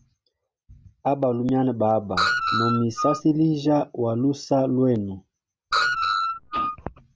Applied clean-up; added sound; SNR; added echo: none; Screech; 1 dB; none.